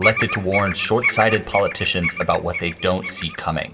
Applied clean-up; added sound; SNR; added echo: none; Bird vocalization, bird call, bird song; 5 dB; reverberation time 1.1 s.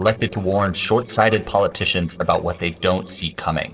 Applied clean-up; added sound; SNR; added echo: neural separator model SepFormer DNS4.